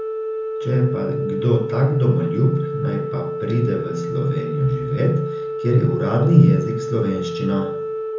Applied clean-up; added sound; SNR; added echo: none; Organ; 6 dB; reverberation time 0.5 s.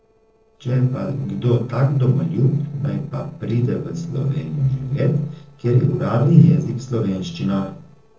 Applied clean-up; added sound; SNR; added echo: neural separator model SepFormer DNS4.